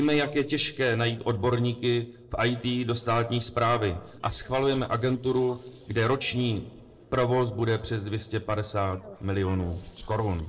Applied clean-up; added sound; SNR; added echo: neural separator model SepFormer DNS4.